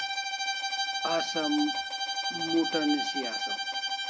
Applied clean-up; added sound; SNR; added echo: none; Bowed string instrument; -1 dB; none.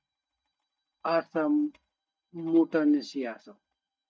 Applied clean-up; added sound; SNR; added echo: neural mask model DeepFilterNet 3.